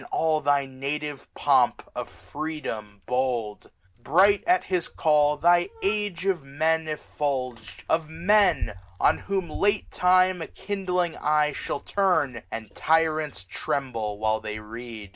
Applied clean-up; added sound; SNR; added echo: none; Bicycle; 18 dB; none.